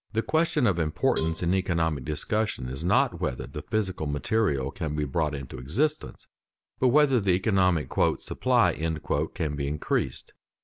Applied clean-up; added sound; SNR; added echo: none; Cowbell; 17 dB; none.